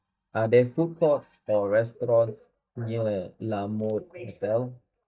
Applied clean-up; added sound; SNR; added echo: neural mask model DeepFilterNet 3.